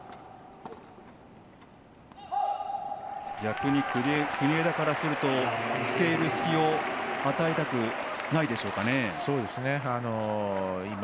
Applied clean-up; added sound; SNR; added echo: none; none; none; none.